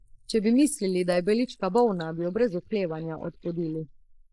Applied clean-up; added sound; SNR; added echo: neural mask model Resemble Enhance denoiser.